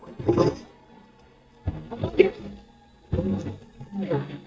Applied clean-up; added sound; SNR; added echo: neural mask model DeepFilterNet 3.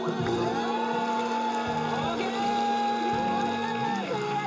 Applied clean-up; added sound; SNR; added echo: none; Brass instrument; 7 dB; reverberation time 0.2 s.